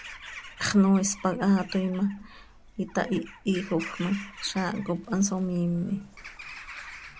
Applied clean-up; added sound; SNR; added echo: none; Bird vocalization, bird call, bird song / Crow; 16 dB; none.